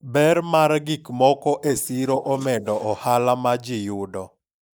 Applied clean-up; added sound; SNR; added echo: neural mask model Resemble Enhance denoiser.